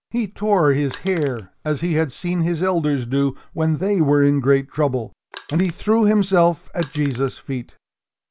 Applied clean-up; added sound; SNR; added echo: none; Crushing; 19 dB; none.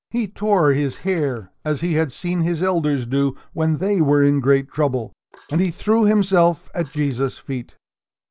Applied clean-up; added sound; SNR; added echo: neural separator model SepFormer DNS4.